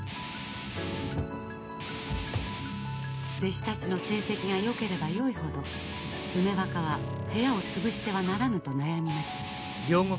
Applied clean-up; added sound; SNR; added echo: none; Guitar; 6 dB; none.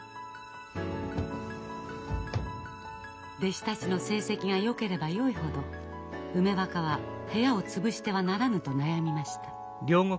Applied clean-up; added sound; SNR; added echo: none; none; none; none.